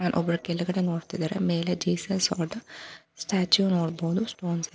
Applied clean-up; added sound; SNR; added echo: neural separator model SepFormer DNS4.